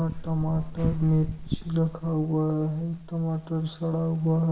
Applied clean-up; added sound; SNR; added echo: none; Fire; 10 dB; reverberation time 0.7 s.